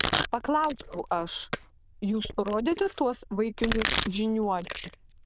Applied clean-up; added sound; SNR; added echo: neural diffusion model UNIVERSE++.